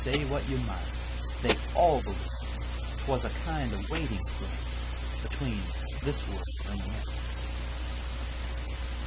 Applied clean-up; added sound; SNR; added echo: none; Animal; 17 dB; none.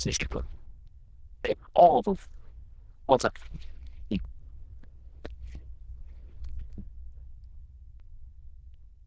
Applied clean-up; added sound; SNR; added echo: neural diffusion model UNIVERSE++.